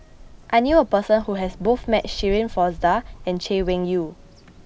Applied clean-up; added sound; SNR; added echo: none; Bird vocalization, bird call, bird song; 14 dB; none.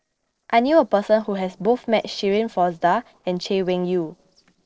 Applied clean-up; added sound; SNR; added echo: neural separator model SepFormer DNS4.